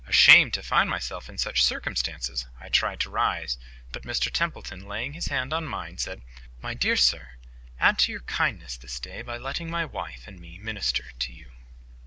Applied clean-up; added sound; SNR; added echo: none; none; none; none.